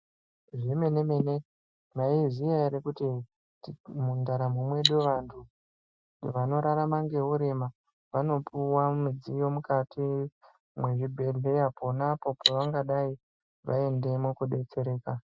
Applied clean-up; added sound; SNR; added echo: classical method Wiener filter.